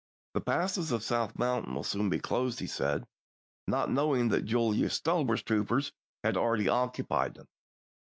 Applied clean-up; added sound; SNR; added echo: none; none; none; none.